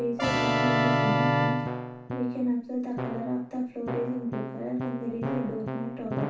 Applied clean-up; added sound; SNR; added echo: none; Keyboard (musical); -2 dB; reverberation time 0.4 s.